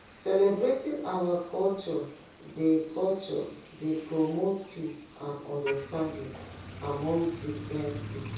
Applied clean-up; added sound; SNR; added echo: none; Motor vehicle (road); 14 dB; reverberation time 0.6 s.